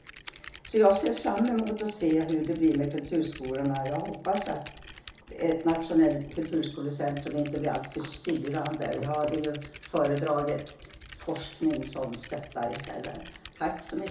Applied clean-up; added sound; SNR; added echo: none; Typing; 15 dB; reverberation time 0.7 s.